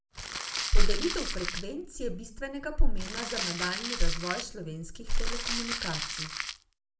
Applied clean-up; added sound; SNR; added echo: none; Crumpling, crinkling; 8 dB; reverberation time 0.3 s.